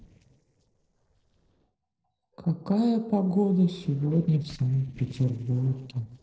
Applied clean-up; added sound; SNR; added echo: neural separator model SepFormer DNS4.